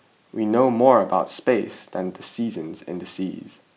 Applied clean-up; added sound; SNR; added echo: none; none; none; none.